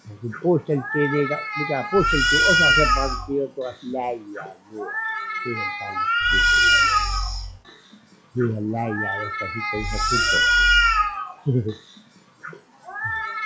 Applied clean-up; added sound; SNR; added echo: classical method log-MMSE.